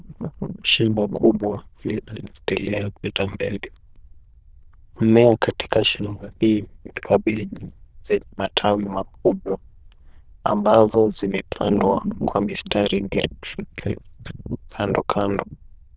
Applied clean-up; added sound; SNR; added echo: neural diffusion model UNIVERSE++.